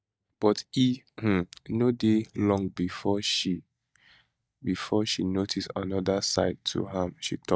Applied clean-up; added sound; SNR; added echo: neural mask model DeepFilterNet 3.